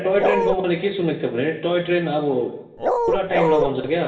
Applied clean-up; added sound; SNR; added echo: none; Bark; -2 dB; reverberation time 0.9 s.